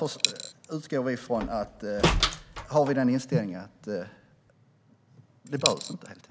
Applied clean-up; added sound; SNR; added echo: none; Coin (dropping) + Slam; 2 dB; none.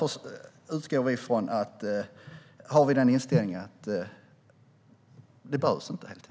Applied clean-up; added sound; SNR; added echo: none; none; none; none.